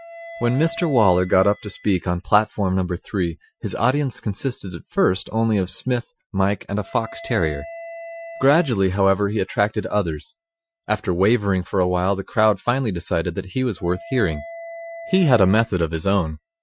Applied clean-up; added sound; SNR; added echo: classical method Wiener filter.